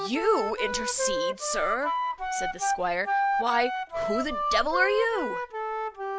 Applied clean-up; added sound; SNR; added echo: none; Wind instrument, woodwind instrument; 0 dB; none.